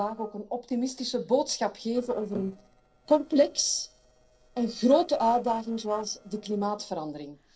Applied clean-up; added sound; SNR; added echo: neural separator model SepFormer DNS4.